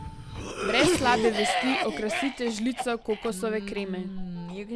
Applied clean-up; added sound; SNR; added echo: none; Cough; 1 dB; none.